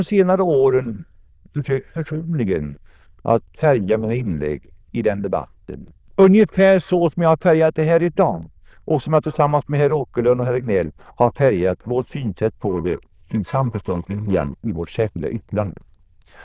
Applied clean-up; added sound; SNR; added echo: neural diffusion model UNIVERSE++.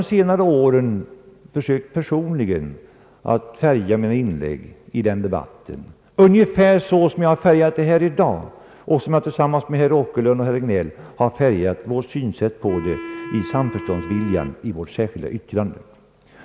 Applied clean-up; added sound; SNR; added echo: none; Wind instrument, woodwind instrument; 14 dB; none.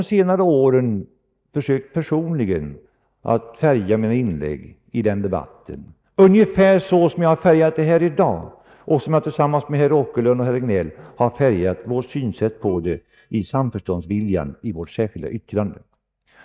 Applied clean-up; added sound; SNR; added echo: neural mask model DeepFilterNet 3.